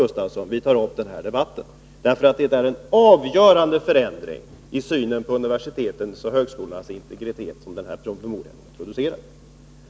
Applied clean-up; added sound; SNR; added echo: none; none; none; none.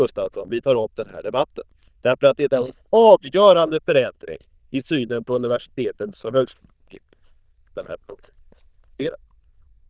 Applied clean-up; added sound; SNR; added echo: neural diffusion model UNIVERSE++.